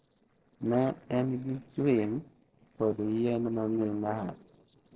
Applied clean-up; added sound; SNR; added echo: neural separator model SepFormer DNS4.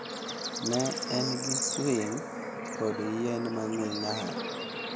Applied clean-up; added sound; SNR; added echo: none; Bird / Insect / Frog; 2 dB; none.